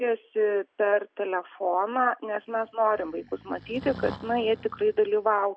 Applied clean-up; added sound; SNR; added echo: none; Breathing; 18 dB; none.